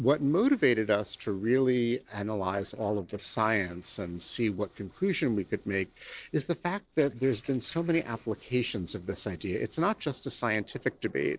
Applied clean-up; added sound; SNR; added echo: neural separator model SepFormer DNS4.